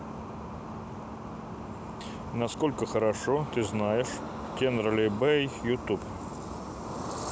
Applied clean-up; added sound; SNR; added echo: none; none; none; none.